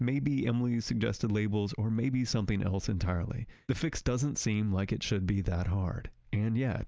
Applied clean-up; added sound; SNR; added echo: none; none; none; none.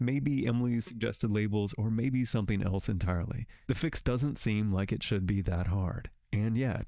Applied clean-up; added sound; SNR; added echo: neural mask model DeepFilterNet 3.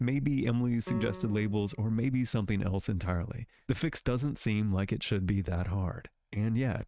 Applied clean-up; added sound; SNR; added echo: neural mask model RNNoise.